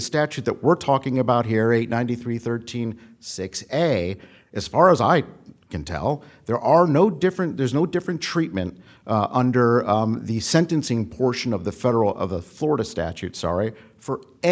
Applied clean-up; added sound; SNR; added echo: neural mask model Resemble Enhance denoiser.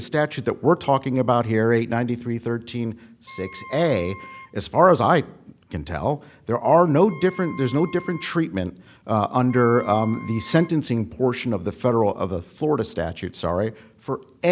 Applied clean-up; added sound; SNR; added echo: none; Wind instrument, woodwind instrument; 20 dB; none.